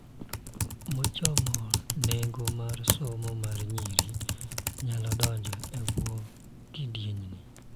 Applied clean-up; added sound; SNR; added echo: none; Typing; -1 dB; none.